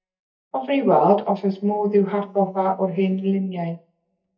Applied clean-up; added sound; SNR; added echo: neural mask model DeepFilterNet 3.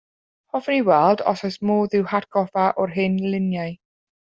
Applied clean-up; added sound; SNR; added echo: none; none; none; none.